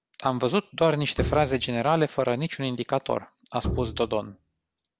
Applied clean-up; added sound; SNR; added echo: none; Bowed string instrument; 8 dB; none.